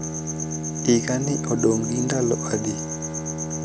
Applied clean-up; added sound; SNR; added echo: none; Bowed string instrument; 5 dB; none.